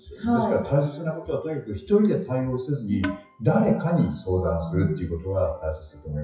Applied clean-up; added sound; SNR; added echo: classical method WPE with log-MMSE.